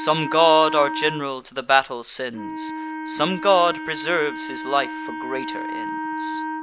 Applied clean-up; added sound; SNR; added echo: none; Wind instrument, woodwind instrument; 8 dB; none.